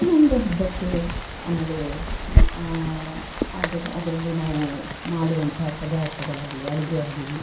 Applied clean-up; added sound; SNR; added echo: none; Rain; 1 dB; reverberation time 0.5 s.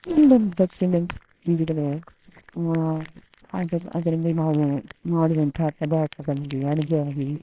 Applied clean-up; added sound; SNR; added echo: neural separator model SepFormer WHAMR!.